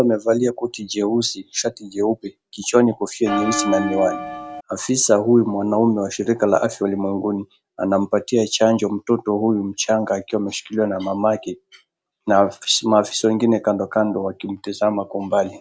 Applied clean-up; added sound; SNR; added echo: none; Bell; 4 dB; none.